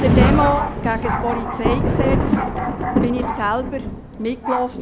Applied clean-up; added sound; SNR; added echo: none; Thunder; -3 dB; none.